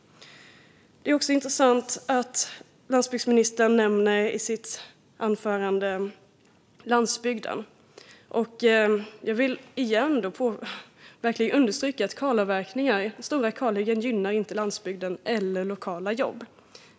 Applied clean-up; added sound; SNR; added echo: none; none; none; none.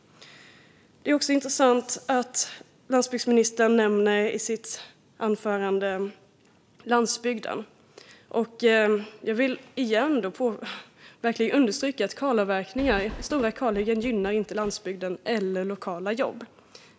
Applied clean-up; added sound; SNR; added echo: none; Train; 15 dB; none.